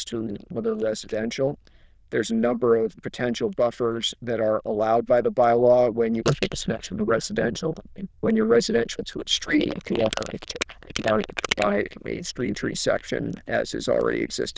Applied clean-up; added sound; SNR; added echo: neural diffusion model UNIVERSE++.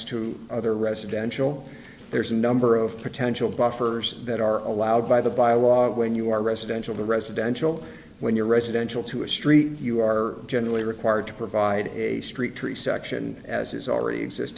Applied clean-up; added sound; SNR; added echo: none; none; none; none.